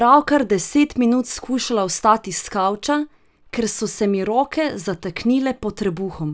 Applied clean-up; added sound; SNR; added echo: none; none; none; none.